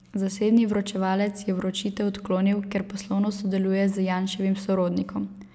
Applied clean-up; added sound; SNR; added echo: none; none; none; none.